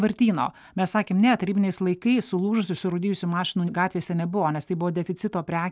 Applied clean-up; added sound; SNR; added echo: none; none; none; none.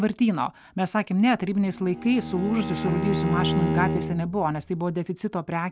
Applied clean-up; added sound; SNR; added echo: none; Bowed string instrument; 4 dB; none.